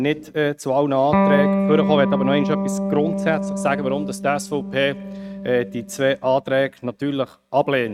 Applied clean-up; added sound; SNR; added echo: neural mask model RNNoise.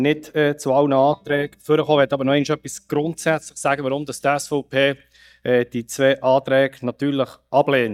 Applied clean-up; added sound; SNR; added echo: neural mask model DeepFilterNet 3.